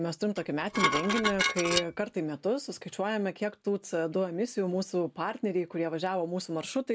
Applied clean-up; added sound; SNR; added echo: none; Dishes, pots, and pans; 0 dB; none.